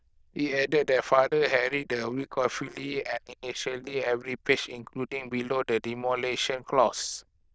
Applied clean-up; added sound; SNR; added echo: neural diffusion model UNIVERSE++.